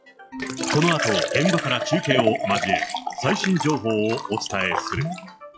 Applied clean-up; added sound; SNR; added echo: classical method log-MMSE.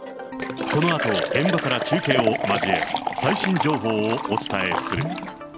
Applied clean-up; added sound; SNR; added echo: none; Liquid; 1 dB; none.